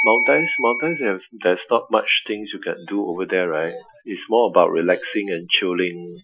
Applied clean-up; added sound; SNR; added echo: classical method Wiener filter.